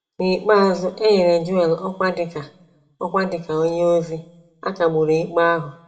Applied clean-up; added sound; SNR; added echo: none; none; none; reverberation time 0.4 s.